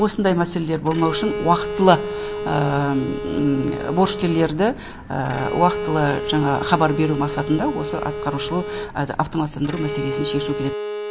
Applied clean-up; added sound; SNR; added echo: none; Bowed string instrument; 7 dB; none.